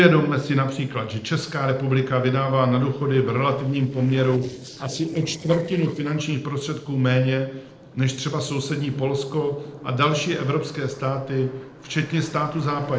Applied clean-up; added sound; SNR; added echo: neural separator model SepFormer DNS4.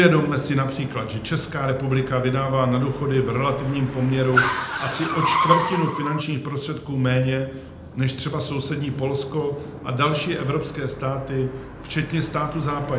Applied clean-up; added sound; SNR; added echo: none; Car; 7 dB; reverberation time 0.8 s.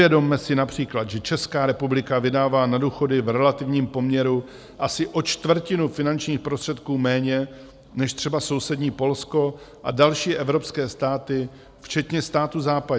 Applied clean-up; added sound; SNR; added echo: none; none; none; none.